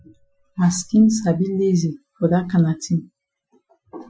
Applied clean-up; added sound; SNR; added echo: classical method Wiener filter.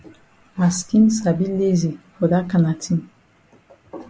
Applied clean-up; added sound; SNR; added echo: none; none; none; none.